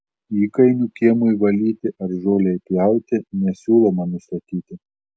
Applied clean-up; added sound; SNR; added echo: none; none; none; none.